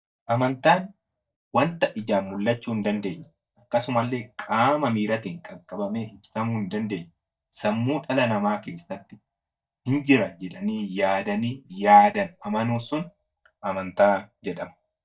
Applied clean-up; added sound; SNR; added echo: neural mask model DeepFilterNet 3.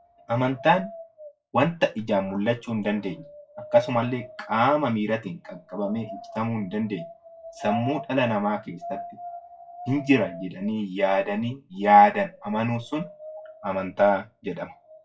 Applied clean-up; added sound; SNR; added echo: classical method WPE with log-MMSE.